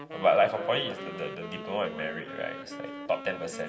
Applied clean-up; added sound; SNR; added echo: none; Wind instrument, woodwind instrument; 10 dB; reverberation time 1.9 s.